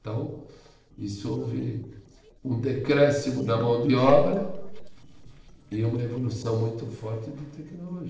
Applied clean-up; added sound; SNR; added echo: neural separator model SepFormer DNS4.